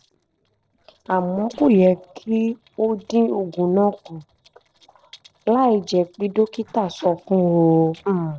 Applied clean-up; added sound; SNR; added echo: neural separator model SepFormer DNS4.